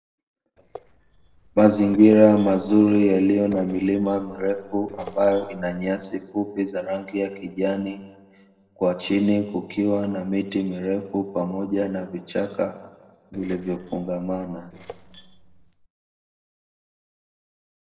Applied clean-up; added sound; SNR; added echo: neural separator model SepFormer DNS4.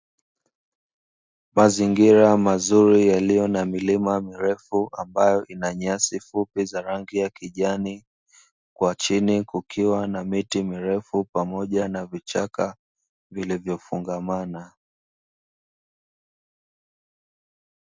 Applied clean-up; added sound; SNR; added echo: none; none; none; none.